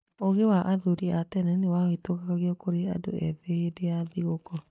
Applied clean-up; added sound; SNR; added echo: neural mask model DeepFilterNet 3.